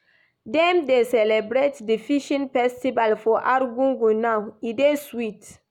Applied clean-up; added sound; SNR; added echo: none; none; none; none.